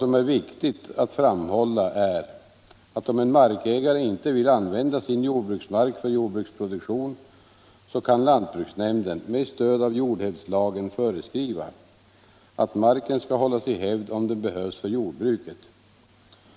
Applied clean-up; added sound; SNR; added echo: none; none; none; none.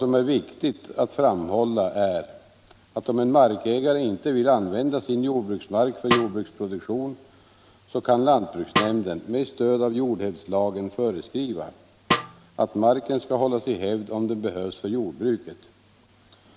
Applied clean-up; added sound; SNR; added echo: none; Snare drum; 5 dB; none.